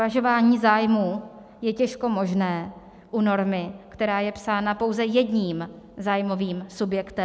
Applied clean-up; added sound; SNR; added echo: none; none; none; none.